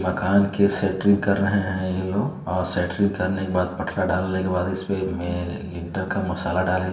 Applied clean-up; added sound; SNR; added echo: none; none; none; reverberation time 0.8 s.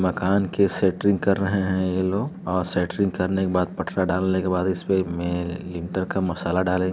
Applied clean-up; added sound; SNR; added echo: none; none; none; none.